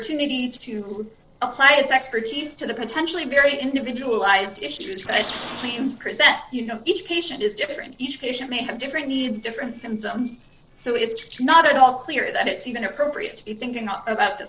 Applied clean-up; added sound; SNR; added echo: neural separator model SepFormer DNS4.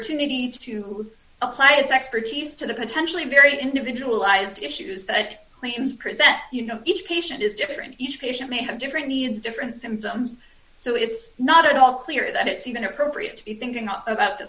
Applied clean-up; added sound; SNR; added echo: none; none; none; none.